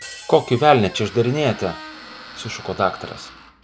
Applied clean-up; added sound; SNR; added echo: none; Squeak + Hi-hat; 17 dB; none.